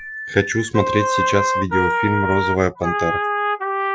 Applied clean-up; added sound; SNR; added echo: classical method Wiener filter.